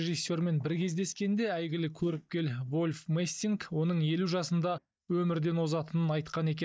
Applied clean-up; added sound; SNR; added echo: neural mask model DeepFilterNet 3.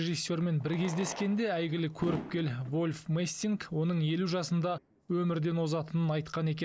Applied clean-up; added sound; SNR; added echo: none; Fireworks; 16 dB; none.